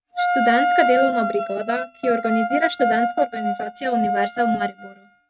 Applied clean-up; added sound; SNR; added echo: neural mask model RNNoise.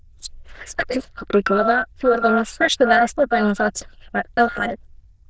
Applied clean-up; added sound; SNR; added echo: neural diffusion model UNIVERSE++.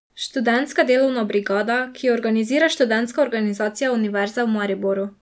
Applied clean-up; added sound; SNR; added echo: none; none; none; none.